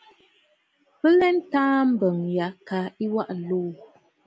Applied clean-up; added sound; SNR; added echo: none; none; none; none.